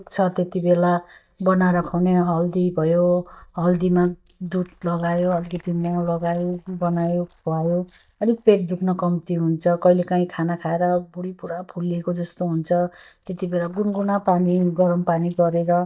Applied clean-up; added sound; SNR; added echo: neural mask model DeepFilterNet 3.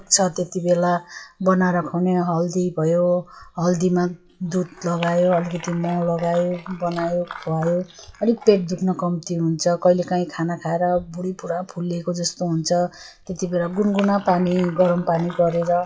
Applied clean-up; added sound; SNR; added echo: classical method WPE with log-MMSE.